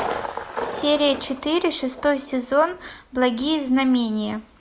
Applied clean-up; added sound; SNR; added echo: none; Thunder; 12 dB; none.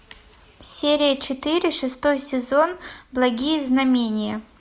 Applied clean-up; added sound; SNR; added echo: none; none; none; none.